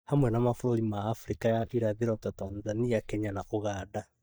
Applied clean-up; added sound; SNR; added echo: neural mask model DeepFilterNet 3.